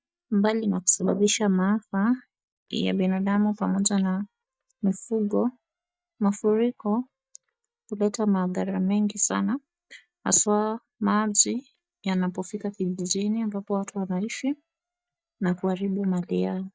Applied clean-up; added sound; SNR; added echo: neural mask model DeepFilterNet 3.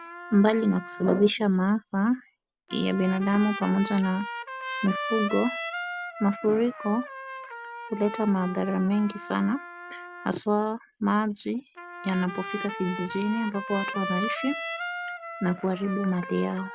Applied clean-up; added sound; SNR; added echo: none; Trumpet; 10 dB; none.